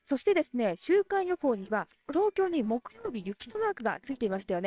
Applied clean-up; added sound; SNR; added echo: neural separator model SepFormer WHAMR!.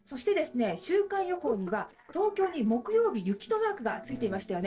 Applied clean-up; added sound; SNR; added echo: neural separator model SepFormer DNS4.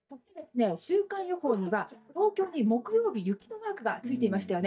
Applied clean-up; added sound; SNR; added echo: neural mask model DeepFilterNet 3.